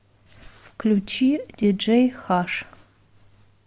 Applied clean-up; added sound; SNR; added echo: none; none; none; none.